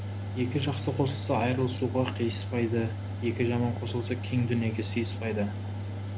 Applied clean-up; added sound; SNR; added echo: none; Mechanical fan; 4 dB; none.